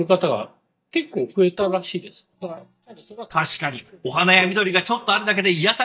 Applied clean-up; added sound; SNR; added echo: neural mask model DeepFilterNet 3.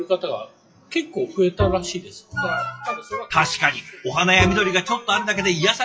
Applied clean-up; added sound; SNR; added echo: classical method WPE with log-MMSE.